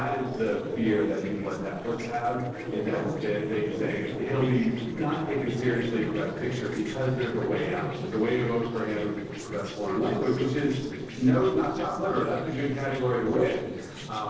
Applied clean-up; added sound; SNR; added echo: neural separator model SepFormer DNS4.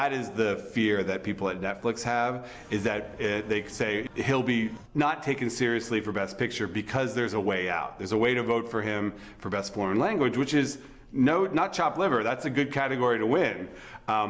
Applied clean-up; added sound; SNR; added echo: none; none; none; none.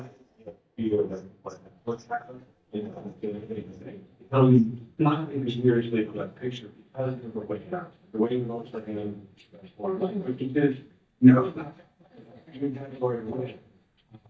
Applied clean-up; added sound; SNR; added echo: neural mask model DeepFilterNet 3.